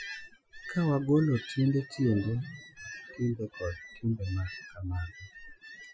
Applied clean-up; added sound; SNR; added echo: classical method Wiener filter.